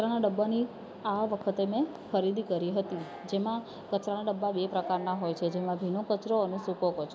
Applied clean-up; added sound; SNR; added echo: none; Livestock, farm animals, working animals; 19 dB; none.